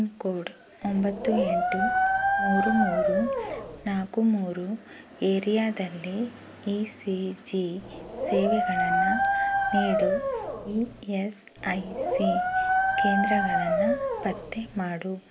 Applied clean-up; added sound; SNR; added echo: none; Dog; -3 dB; none.